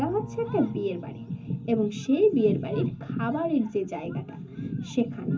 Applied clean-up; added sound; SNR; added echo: none; Bowed string instrument; 18 dB; reverberation time 0.3 s.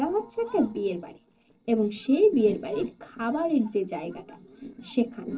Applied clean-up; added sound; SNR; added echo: neural separator model SepFormer DNS4.